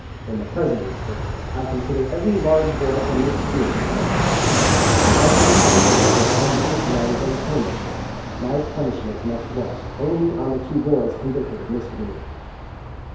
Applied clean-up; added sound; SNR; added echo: none; Fixed-wing aircraft, airplane; -3 dB; reverberation time 2.4 s.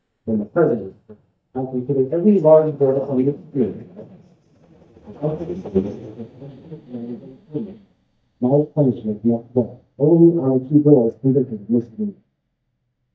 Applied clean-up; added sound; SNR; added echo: neural mask model DeepFilterNet 3.